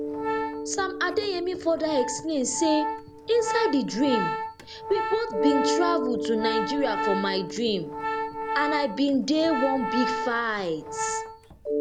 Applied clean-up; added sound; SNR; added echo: none; Organ + Mallet percussion; 3 dB; none.